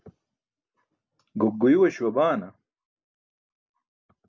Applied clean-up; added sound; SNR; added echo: none; none; none; none.